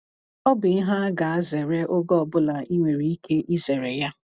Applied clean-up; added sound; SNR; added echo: none; none; none; none.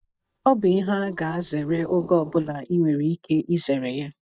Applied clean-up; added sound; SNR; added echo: neural mask model DeepFilterNet 3.